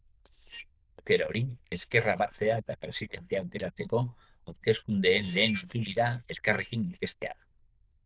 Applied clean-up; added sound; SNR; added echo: neural diffusion model UNIVERSE++.